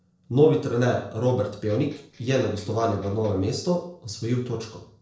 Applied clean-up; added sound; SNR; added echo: neural separator model SepFormer DNS4.